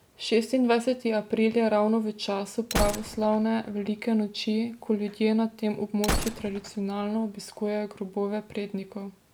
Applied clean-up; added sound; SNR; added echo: none; Gunshot, gunfire; 9 dB; none.